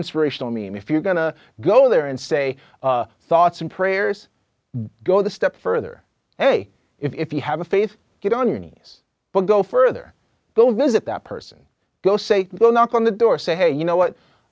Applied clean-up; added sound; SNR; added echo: none; none; none; none.